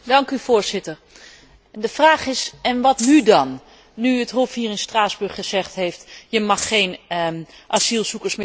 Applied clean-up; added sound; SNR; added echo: none; Rattle (instrument); 8 dB; none.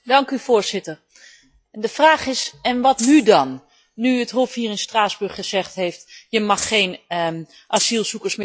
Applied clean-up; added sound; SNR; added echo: classical method log-MMSE.